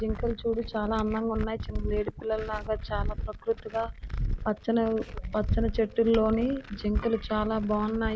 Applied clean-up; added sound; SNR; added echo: none; Glass; 5 dB; none.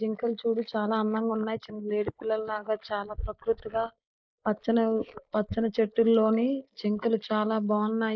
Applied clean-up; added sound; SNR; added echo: neural mask model Resemble Enhance denoiser.